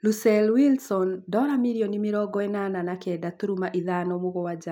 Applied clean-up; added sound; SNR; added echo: none; none; none; none.